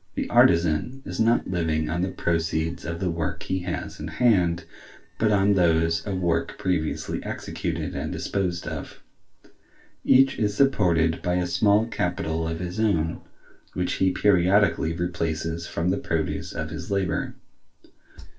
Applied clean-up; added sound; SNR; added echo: neural separator model SepFormer DNS4.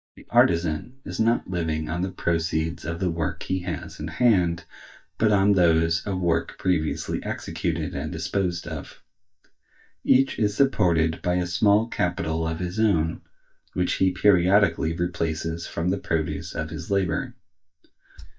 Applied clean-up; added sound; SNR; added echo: neural mask model DeepFilterNet 3.